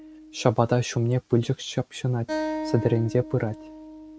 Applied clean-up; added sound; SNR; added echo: neural mask model RNNoise.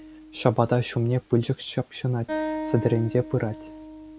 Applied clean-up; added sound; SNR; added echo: none; Acoustic guitar; 10 dB; none.